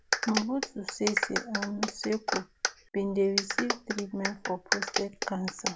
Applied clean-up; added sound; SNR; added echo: none; Clapping; 1 dB; none.